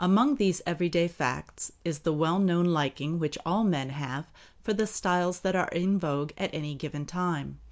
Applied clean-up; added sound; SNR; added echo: none; none; none; none.